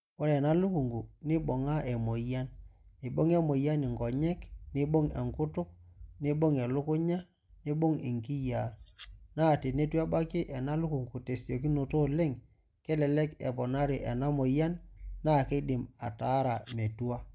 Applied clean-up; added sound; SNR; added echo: none; Domestic sounds, home sounds; 16 dB; none.